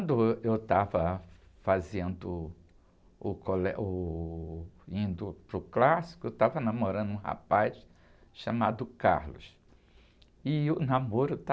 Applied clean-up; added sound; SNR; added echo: none; none; none; none.